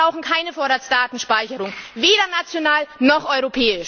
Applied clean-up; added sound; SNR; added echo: none; none; none; none.